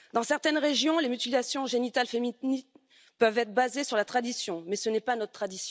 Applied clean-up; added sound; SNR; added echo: none; none; none; none.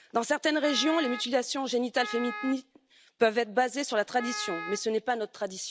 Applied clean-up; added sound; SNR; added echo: none; Wind instrument, woodwind instrument; 11 dB; none.